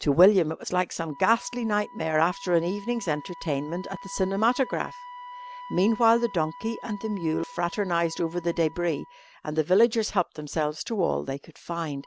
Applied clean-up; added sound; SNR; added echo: none; Wind instrument, woodwind instrument; 19 dB; none.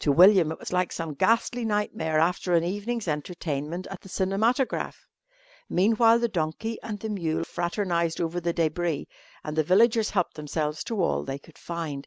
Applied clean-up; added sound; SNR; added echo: none; none; none; none.